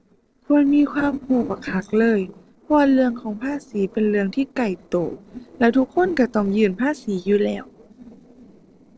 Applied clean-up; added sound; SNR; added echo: neural separator model SepFormer DNS4.